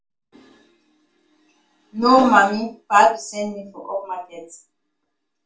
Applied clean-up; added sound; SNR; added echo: none; none; none; reverberation time 0.2 s.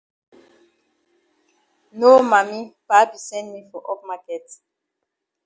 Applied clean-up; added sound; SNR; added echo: none; none; none; none.